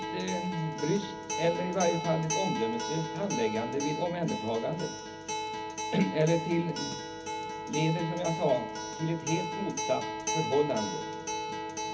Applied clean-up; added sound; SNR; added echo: none; Acoustic guitar; 4 dB; reverberation time 0.4 s.